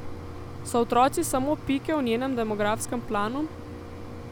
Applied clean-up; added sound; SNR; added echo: none; Mechanisms; 10 dB; none.